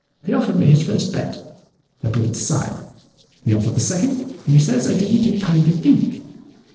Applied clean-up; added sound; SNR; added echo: neural separator model SepFormer DNS4.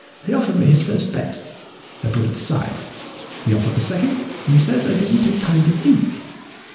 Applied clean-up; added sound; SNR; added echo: none; Aircraft; 16 dB; reverberation time 1.1 s.